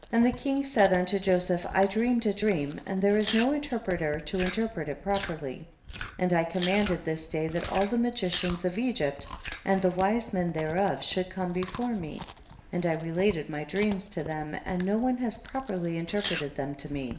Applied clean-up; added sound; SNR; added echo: none; Chewing, mastication; 12 dB; reverberation time 0.6 s.